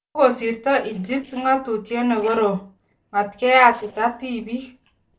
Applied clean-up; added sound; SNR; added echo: neural separator model SepFormer DNS4.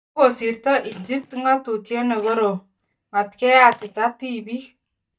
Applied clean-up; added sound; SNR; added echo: neural mask model DeepFilterNet 3.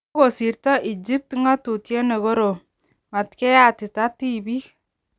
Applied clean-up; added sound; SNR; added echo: none; none; none; none.